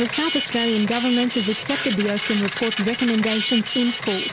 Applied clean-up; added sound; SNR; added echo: none; Printer; 5 dB; none.